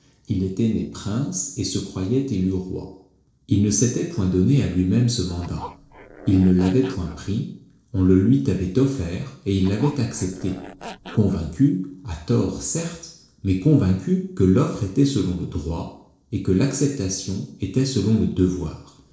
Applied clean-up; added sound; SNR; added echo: neural separator model SepFormer DNS4.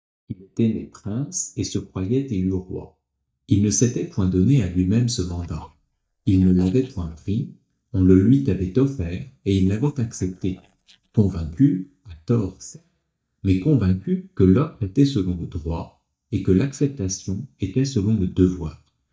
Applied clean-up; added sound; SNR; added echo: neural mask model DeepFilterNet 3.